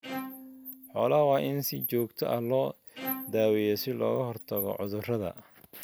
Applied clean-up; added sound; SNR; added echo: none; Bowed string instrument; 16 dB; none.